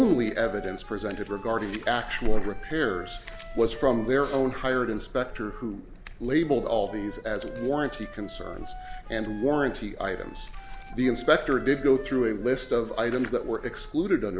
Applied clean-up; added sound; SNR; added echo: none; Wind instrument, woodwind instrument; 20 dB; none.